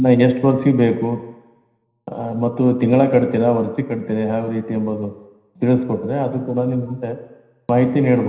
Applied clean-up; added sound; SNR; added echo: none; none; none; reverberation time 0.9 s.